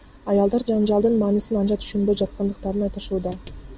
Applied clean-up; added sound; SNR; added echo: none; none; none; none.